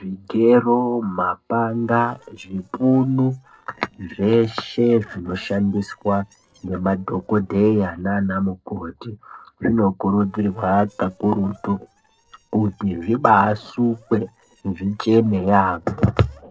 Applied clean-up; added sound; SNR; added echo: neural separator model SepFormer DNS4.